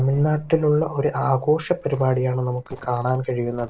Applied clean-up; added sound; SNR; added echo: neural separator model SepFormer DNS4.